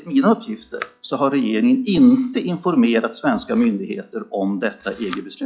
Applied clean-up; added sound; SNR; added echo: classical method log-MMSE.